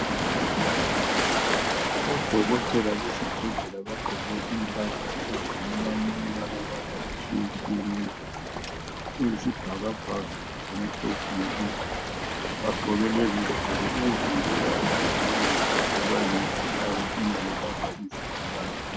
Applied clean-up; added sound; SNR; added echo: none; Waves, surf; -3 dB; none.